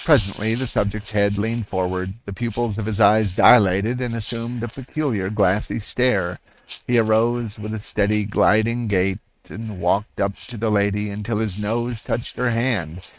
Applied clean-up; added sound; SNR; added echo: neural mask model RNNoise.